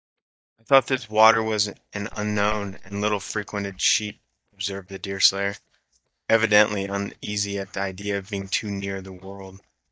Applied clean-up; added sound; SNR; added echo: neural mask model DeepFilterNet 3.